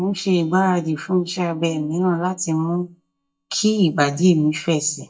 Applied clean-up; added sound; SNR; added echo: neural mask model DeepFilterNet 3.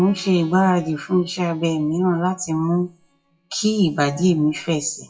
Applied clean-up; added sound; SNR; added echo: classical method WPE with log-MMSE.